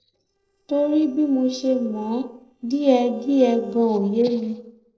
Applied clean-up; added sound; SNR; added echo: neural separator model SepFormer DNS4.